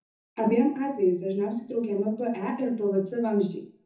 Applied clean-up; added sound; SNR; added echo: none; none; none; reverberation time 0.5 s.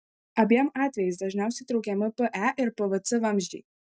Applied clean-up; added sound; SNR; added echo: none; none; none; none.